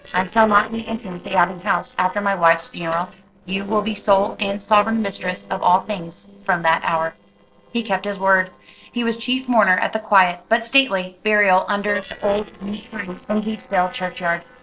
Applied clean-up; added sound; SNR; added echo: neural separator model SepFormer DNS4.